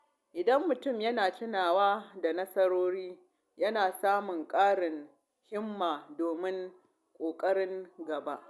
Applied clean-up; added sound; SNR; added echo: none; none; none; none.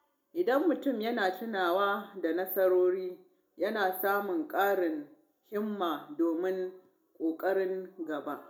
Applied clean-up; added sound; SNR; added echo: none; none; none; reverberation time 0.3 s.